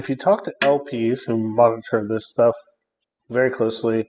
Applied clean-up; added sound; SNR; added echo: classical method spectral subtraction.